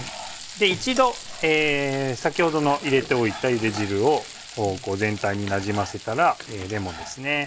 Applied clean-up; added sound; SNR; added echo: none; Frying (food); 14 dB; none.